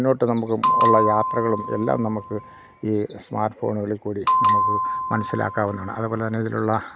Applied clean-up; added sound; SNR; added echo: none; Bell; 0 dB; none.